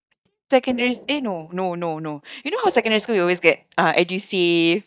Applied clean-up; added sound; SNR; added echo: neural mask model DeepFilterNet 3.